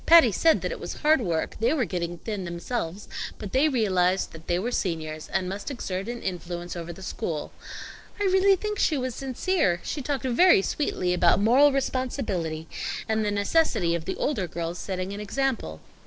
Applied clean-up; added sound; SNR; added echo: neural separator model SepFormer DNS4.